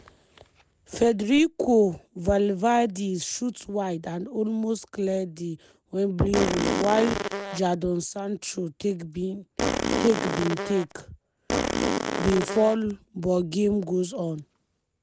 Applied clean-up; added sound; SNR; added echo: none; Fart; 1 dB; none.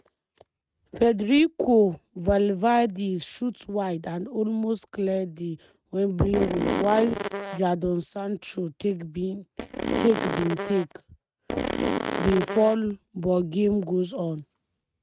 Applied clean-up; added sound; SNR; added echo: neural mask model RNNoise.